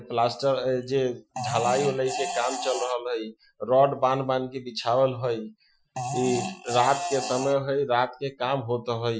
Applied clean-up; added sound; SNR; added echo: classical method Wiener filter.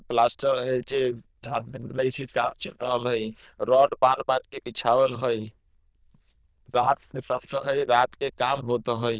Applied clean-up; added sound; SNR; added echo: neural diffusion model UNIVERSE++.